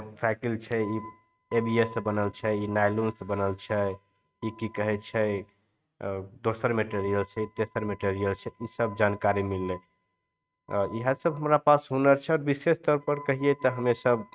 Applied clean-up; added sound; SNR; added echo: neural mask model RNNoise.